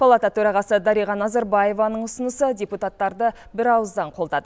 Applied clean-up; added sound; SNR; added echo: none; none; none; none.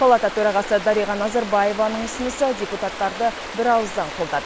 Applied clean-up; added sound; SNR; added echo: none; Stream; 11 dB; none.